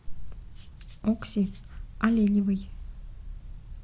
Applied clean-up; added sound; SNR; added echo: none; Rattle (instrument); 20 dB; none.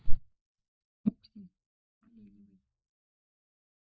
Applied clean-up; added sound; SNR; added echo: neural mask model DeepFilterNet 3.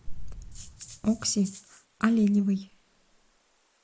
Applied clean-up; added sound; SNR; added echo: neural mask model Resemble Enhance denoiser.